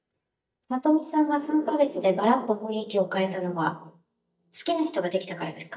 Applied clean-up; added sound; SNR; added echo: neural mask model DeepFilterNet 3.